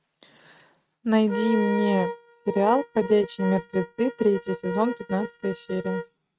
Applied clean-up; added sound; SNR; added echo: neural mask model RNNoise.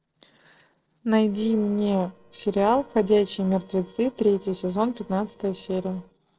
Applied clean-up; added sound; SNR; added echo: neural separator model SepFormer DNS4.